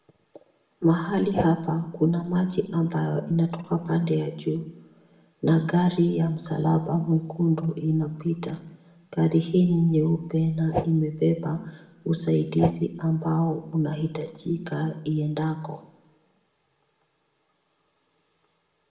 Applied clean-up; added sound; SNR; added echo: none; Whoosh, swoosh, swish; 3 dB; reverberation time 0.7 s.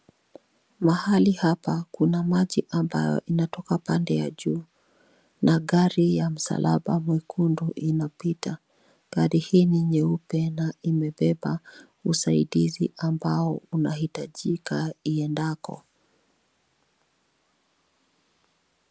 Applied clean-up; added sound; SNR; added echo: none; none; none; none.